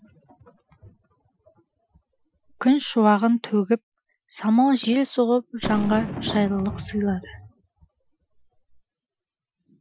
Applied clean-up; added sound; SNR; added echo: classical method Wiener filter.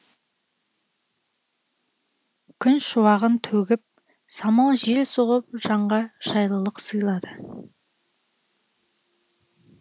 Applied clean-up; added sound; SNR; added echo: none; none; none; none.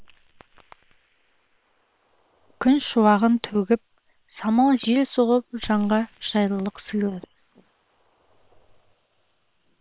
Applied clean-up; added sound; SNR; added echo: neural separator model SepFormer WHAM!.